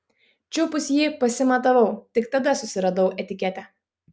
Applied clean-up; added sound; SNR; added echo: none; none; none; none.